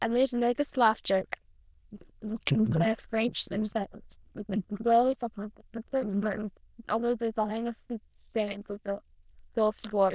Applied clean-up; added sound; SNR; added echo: neural diffusion model UNIVERSE++.